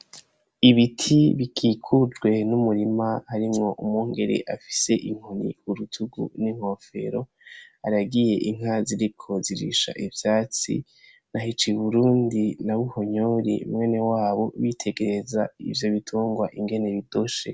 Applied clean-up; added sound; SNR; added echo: none; none; none; none.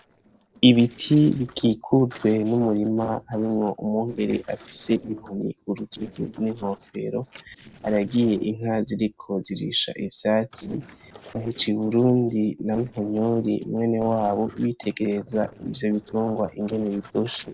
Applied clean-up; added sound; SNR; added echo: neural separator model SepFormer DNS4.